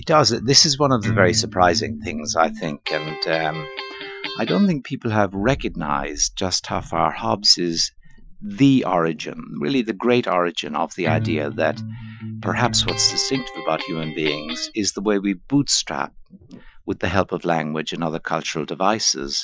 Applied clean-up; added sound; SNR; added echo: classical method Wiener filter.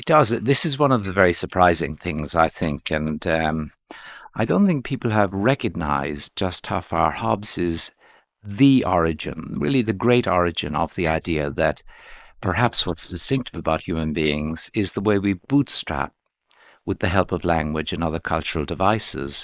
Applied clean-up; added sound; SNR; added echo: neural mask model Resemble Enhance denoiser.